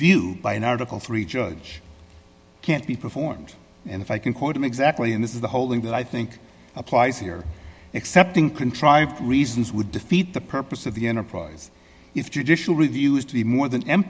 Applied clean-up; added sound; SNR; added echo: none; none; none; none.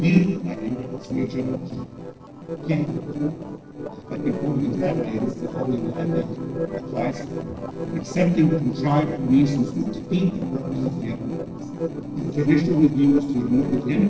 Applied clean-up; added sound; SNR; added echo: neural separator model SepFormer DNS4.